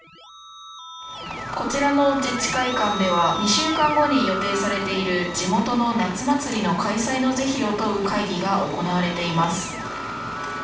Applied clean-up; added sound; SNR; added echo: none; Keyboard (musical); 10 dB; reverberation time 0.5 s.